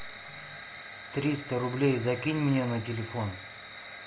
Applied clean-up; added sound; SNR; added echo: none; none; none; none.